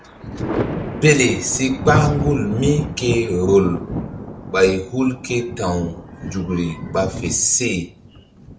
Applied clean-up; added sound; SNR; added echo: none; Thunder; 7 dB; none.